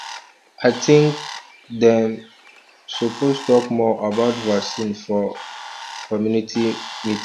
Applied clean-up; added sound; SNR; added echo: none; Bird; 15 dB; none.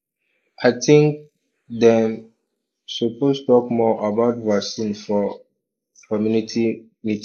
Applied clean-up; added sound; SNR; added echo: neural mask model Resemble Enhance denoiser.